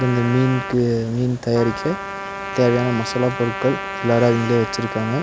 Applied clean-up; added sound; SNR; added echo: none; Trumpet; 9 dB; none.